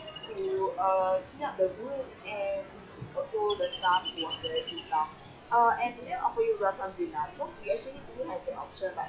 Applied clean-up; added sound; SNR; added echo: classical method log-MMSE.